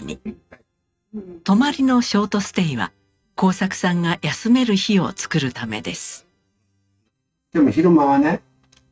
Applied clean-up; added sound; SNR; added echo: neural mask model RNNoise.